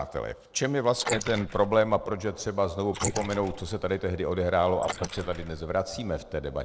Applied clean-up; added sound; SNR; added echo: neural mask model Resemble Enhance denoiser.